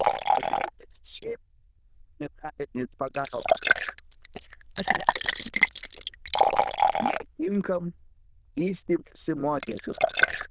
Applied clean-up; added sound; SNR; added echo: neural diffusion model UNIVERSE++.